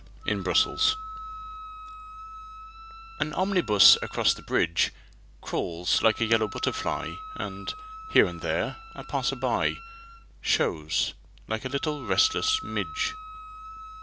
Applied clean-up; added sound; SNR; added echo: none; Wind instrument, woodwind instrument; 13 dB; none.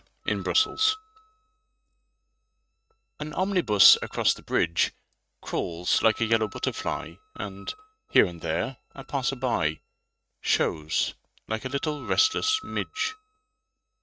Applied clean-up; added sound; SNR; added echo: neural mask model RNNoise.